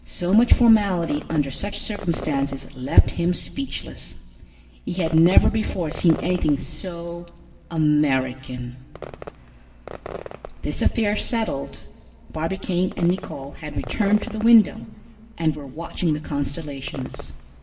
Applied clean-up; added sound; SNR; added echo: none; Fireworks; 18 dB; reverberation time 1.7 s.